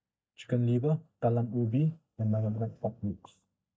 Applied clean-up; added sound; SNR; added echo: neural mask model DeepFilterNet 3.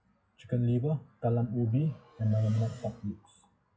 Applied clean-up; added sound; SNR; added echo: classical method WPE with log-MMSE.